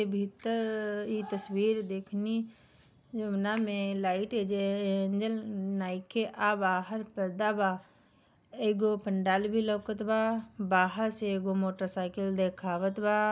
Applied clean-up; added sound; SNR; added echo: none; none; none; none.